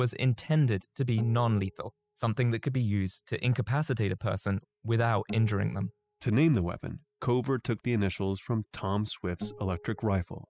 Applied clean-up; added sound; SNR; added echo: classical method spectral subtraction.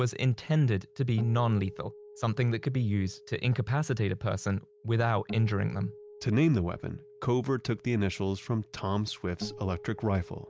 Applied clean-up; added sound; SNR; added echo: none; Acoustic guitar; 18 dB; none.